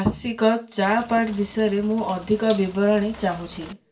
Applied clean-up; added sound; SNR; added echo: none; Bathtub (filling or washing); 13 dB; reverberation time 0.2 s.